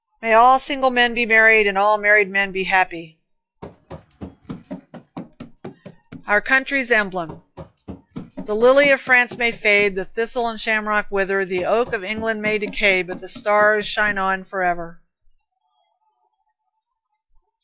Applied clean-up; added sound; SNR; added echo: classical method log-MMSE.